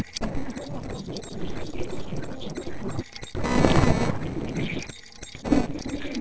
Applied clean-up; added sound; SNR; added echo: neural separator model SepFormer DNS4.